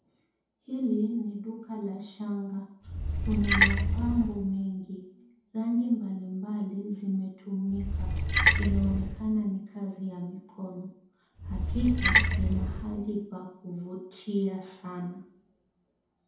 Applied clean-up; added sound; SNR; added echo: none; Splash, splatter; -5 dB; reverberation time 0.8 s.